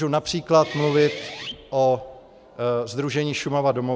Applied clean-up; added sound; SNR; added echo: none; Guitar; 14 dB; none.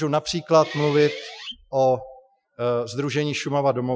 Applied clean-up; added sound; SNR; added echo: classical method Wiener filter.